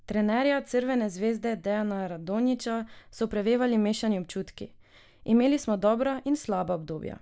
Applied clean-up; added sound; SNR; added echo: none; none; none; none.